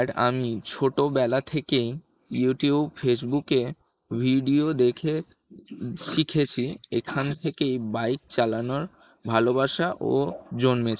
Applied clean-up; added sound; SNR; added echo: neural mask model Resemble Enhance denoiser.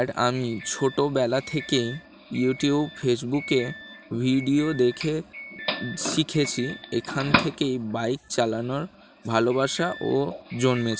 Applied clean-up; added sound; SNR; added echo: none; Doorbell; 10 dB; none.